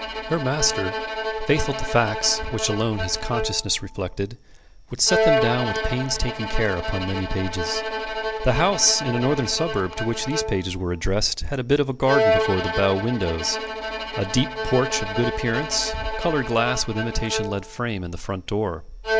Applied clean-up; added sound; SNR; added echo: none; Bowed string instrument; 4 dB; none.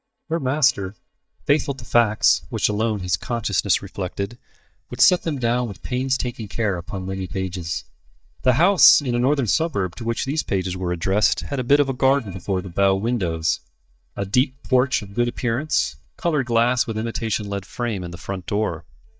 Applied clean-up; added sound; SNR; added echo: neural mask model DeepFilterNet 3.